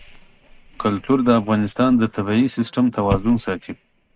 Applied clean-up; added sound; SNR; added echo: neural mask model RNNoise.